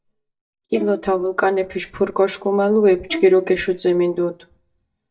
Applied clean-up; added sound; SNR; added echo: neural mask model DeepFilterNet 3.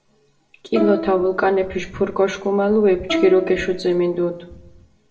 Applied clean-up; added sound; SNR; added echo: none; Plucked string instrument; 9 dB; reverberation time 0.5 s.